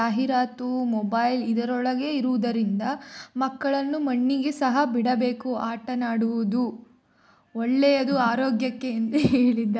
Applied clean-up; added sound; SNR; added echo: none; none; none; none.